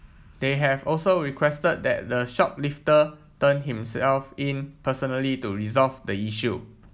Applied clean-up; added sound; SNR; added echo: none; none; none; none.